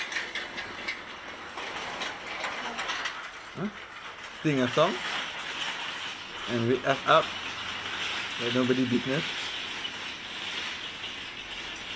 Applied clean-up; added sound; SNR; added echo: none; Truck; 3 dB; none.